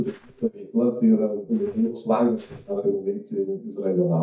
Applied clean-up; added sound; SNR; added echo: neural mask model DeepFilterNet 3.